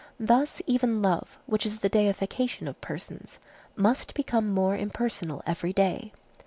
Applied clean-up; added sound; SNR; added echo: none; none; none; none.